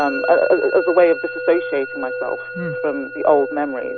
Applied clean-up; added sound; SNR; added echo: none; Musical instrument; 8 dB; none.